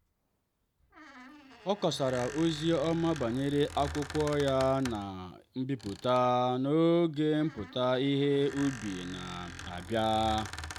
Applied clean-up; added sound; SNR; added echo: none; Squeak; 15 dB; none.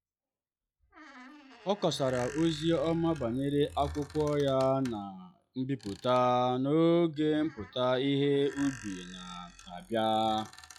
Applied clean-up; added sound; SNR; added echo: classical method log-MMSE.